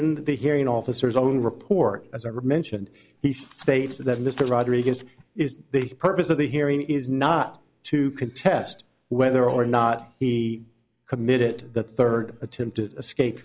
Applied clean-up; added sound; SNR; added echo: none; none; none; none.